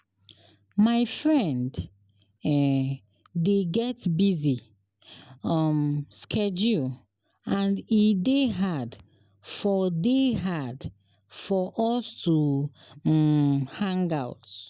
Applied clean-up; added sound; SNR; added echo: none; none; none; none.